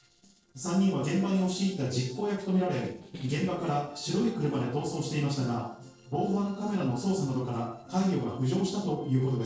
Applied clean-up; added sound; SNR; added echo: neural separator model SepFormer DNS4.